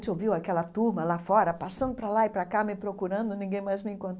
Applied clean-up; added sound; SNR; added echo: none; none; none; none.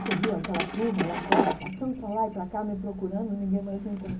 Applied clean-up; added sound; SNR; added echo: none; Keys jangling; 3 dB; reverberation time 0.3 s.